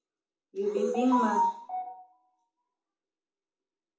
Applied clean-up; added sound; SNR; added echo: none; none; none; reverberation time 0.6 s.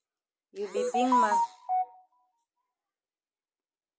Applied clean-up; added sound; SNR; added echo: none; none; none; none.